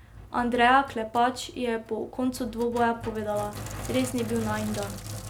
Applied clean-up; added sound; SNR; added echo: none; Sink (filling or washing); 12 dB; none.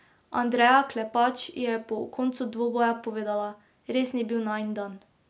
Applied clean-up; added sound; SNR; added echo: none; none; none; none.